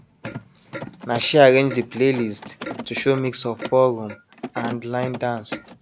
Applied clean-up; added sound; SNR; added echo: none; Clock + Mechanisms; 14 dB; none.